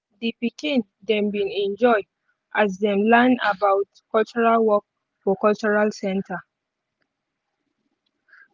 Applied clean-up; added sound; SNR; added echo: none; none; none; none.